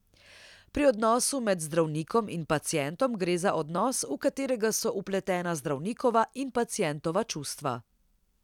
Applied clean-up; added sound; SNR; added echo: none; none; none; none.